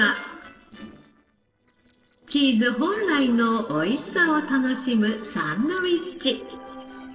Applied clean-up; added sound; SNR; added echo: neural separator model SepFormer DNS4.